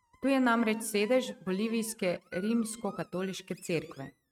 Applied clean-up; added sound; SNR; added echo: neural mask model RNNoise.